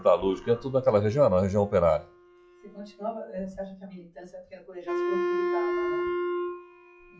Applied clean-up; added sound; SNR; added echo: classical method log-MMSE.